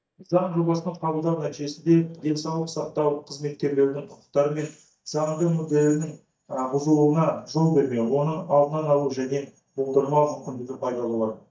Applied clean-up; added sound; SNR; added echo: neural mask model DeepFilterNet 3.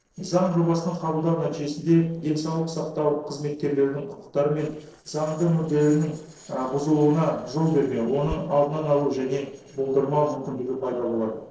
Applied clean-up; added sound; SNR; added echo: neural separator model SepFormer DNS4.